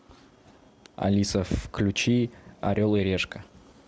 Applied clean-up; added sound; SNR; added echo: none; none; none; none.